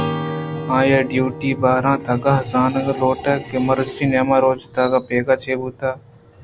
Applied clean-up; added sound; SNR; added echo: none; Acoustic guitar / Strum; 13 dB; none.